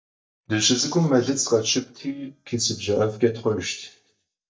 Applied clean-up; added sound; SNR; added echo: neural mask model DeepFilterNet 3.